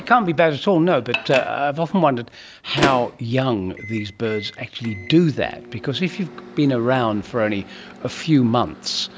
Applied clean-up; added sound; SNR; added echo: none; Microwave oven; 13 dB; none.